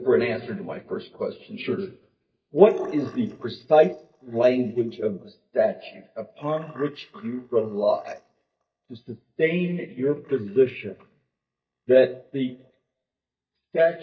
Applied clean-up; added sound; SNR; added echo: neural mask model DeepFilterNet 3.